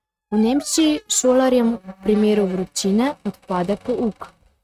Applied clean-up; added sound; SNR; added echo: neural mask model RNNoise.